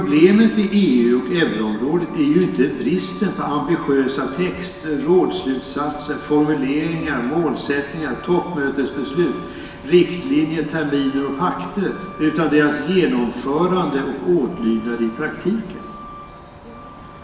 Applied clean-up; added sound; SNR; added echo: none; Truck; 19 dB; reverberation time 1.4 s.